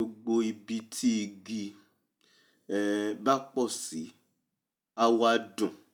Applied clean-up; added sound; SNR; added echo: none; none; none; none.